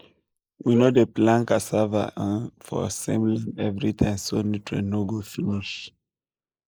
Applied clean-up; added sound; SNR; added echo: neural mask model Resemble Enhance denoiser.